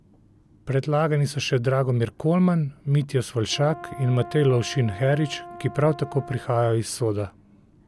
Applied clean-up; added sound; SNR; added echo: none; Brass instrument; 16 dB; none.